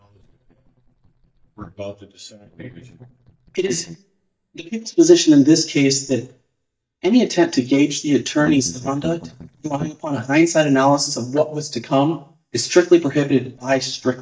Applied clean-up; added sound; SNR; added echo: neural mask model DeepFilterNet 3.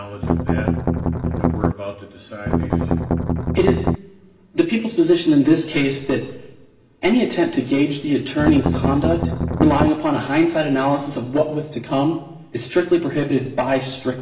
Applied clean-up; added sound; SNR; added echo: none; Strum; -1 dB; reverberation time 1.0 s.